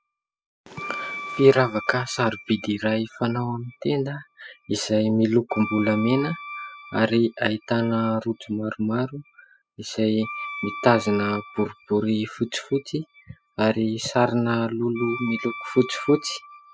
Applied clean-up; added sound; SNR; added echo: classical method spectral subtraction.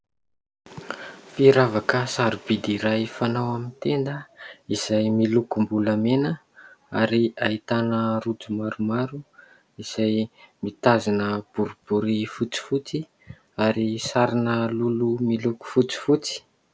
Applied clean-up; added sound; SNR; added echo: none; none; none; none.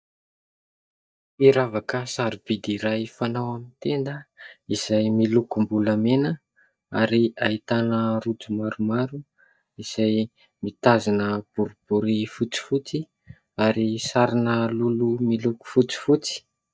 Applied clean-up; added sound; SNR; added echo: neural mask model DeepFilterNet 3.